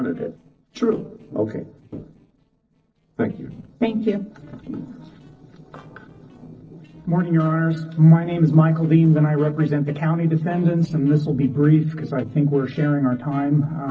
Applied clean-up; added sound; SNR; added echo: neural separator model SepFormer DNS4.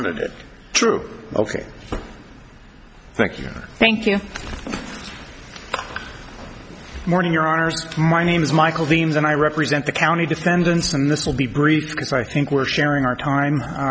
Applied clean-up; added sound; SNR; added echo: none; none; none; none.